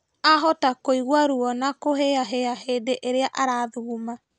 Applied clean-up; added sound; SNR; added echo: none; none; none; none.